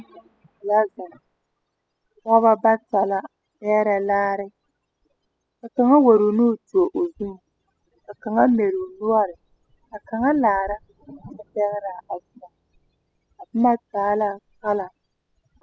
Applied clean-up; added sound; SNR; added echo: classical method spectral subtraction.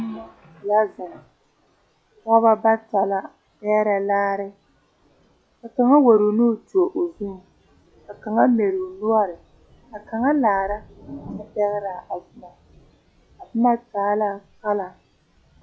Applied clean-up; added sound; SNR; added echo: classical method log-MMSE.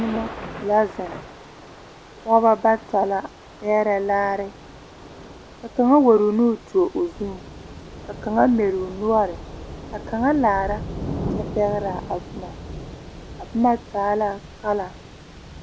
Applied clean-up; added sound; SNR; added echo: none; Thunder / Rain; 13 dB; none.